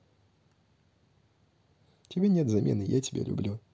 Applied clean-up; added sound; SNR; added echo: none; none; none; none.